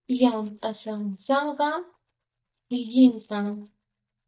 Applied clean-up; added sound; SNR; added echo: neural mask model DeepFilterNet 3.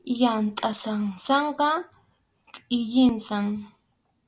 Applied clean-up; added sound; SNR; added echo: none; none; none; none.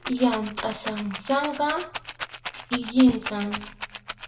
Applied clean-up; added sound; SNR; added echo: none; Rattle; 10 dB; reverberation time 0.5 s.